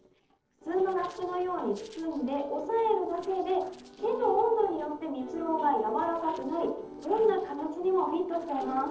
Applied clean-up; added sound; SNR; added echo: neural separator model SepFormer DNS4.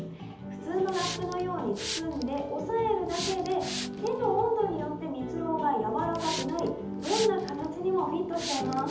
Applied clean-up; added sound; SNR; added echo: none; Hiss; 12 dB; reverberation time 0.8 s.